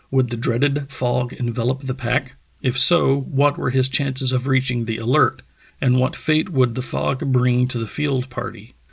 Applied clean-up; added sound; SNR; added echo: none; none; none; none.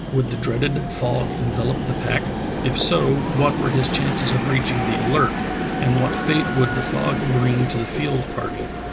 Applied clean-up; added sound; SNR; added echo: none; Train; 2 dB; none.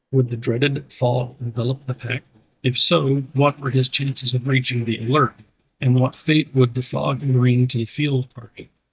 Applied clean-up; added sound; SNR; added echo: neural mask model DeepFilterNet 3.